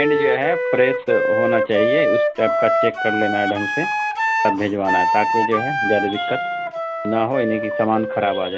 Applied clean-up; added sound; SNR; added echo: none; Wind instrument, woodwind instrument; -1 dB; none.